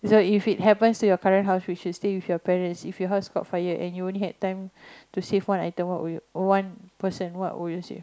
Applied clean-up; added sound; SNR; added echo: none; none; none; none.